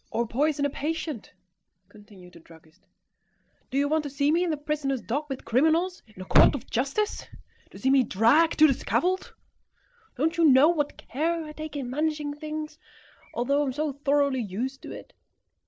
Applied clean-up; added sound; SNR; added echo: none; none; none; none.